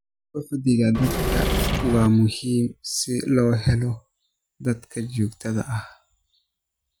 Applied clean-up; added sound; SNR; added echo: none; Engine / Mechanisms; -1 dB; none.